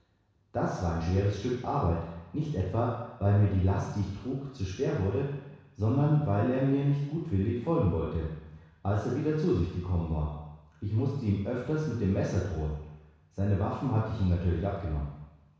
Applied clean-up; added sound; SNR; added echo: none; none; none; reverberation time 1.1 s.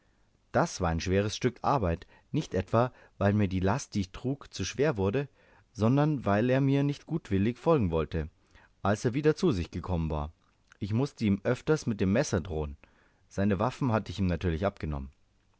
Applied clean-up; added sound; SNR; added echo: none; none; none; none.